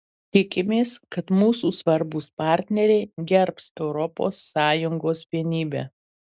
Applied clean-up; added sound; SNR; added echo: none; none; none; none.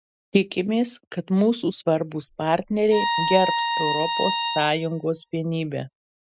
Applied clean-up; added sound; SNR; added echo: classical method spectral subtraction.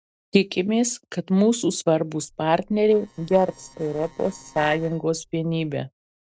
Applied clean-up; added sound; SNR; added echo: neural separator model SepFormer DNS4.